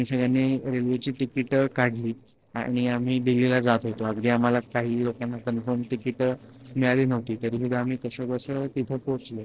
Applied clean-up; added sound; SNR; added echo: neural separator model SepFormer DNS4.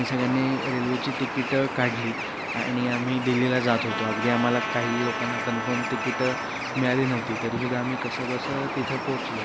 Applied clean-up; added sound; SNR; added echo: none; Bird + Trumpet; 3 dB; none.